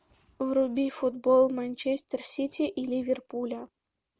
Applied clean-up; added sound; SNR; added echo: none; none; none; none.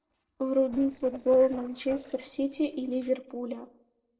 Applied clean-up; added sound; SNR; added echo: neural separator model SepFormer DNS4.